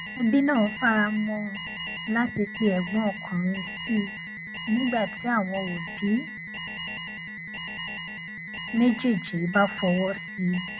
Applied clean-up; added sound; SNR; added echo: none; Alarm; 9 dB; none.